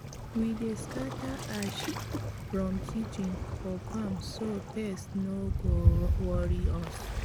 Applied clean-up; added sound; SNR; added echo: none; Waves, surf; -3 dB; none.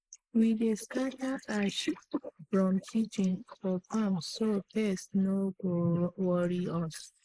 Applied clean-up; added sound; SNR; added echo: neural mask model Resemble Enhance denoiser.